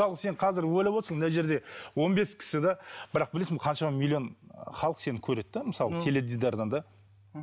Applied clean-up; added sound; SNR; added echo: none; none; none; none.